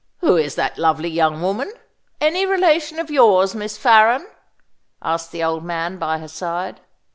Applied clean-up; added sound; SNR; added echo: none; none; none; none.